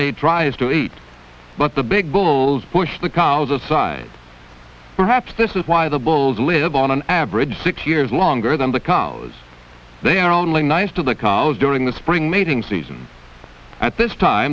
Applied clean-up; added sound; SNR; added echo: none; none; none; none.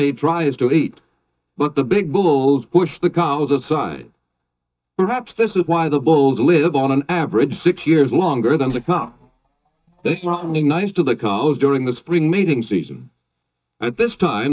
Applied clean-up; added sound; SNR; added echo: neural mask model DeepFilterNet 3.